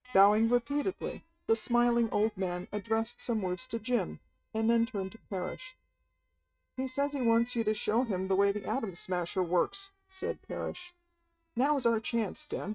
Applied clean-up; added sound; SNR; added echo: neural mask model RNNoise.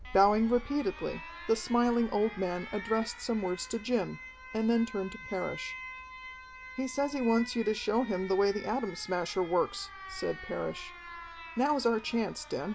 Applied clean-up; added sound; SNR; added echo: none; Alarm; 14 dB; none.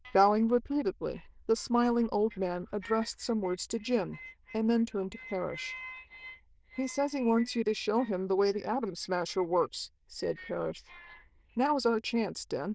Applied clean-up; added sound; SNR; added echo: neural diffusion model UNIVERSE++.